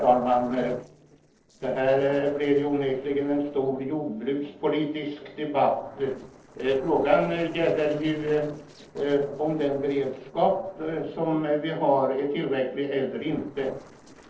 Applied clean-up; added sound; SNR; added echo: neural separator model SepFormer DNS4.